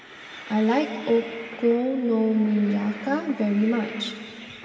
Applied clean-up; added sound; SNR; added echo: none; Train; 17 dB; reverberation time 2.7 s.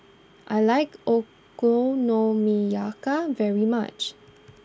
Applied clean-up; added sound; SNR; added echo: none; none; none; none.